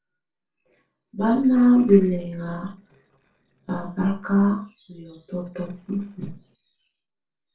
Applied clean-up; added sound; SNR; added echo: neural separator model SepFormer DNS4.